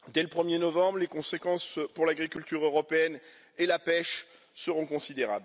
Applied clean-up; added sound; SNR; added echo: none; none; none; none.